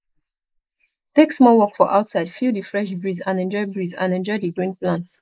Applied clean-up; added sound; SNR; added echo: neural mask model Resemble Enhance denoiser.